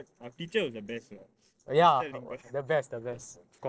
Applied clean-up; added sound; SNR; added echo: neural separator model SepFormer DNS4.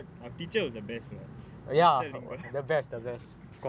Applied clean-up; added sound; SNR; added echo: none; none; none; none.